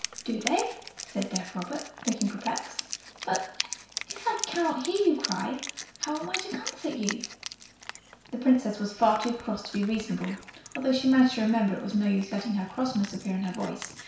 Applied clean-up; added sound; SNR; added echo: none; Wind instrument, woodwind instrument; 11 dB; reverberation time 0.6 s.